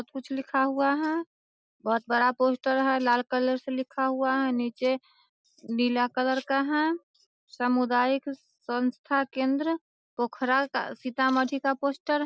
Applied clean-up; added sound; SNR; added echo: none; none; none; none.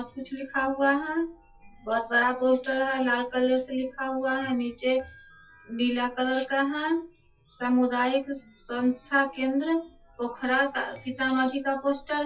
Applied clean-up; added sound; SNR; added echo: classical method WPE with log-MMSE.